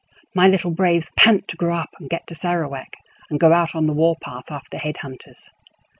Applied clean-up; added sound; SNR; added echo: none; none; none; none.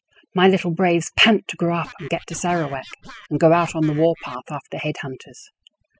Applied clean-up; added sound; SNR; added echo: classical method spectral subtraction.